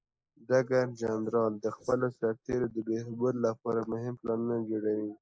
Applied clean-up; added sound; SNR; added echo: neural mask model Resemble Enhance denoiser.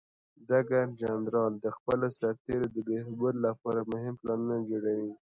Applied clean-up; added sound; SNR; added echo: none; none; none; none.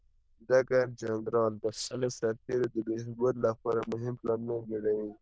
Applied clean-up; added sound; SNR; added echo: neural diffusion model UNIVERSE++.